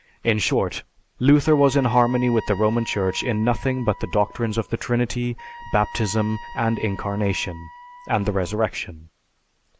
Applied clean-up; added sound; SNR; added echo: none; Wind instrument, woodwind instrument; 18 dB; none.